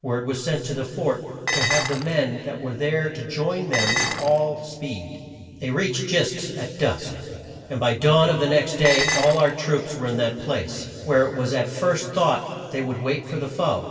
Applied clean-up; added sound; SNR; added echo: none; Dishes, pots, and pans; 2 dB; reverberation time 2.6 s.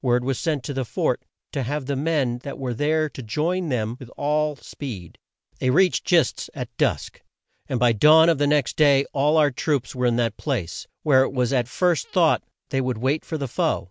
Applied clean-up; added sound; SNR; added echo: none; none; none; none.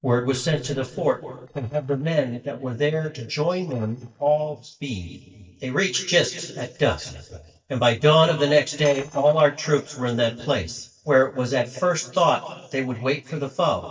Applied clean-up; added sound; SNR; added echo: neural mask model DeepFilterNet 3.